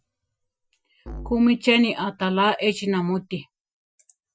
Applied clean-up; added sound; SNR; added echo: classical method Wiener filter.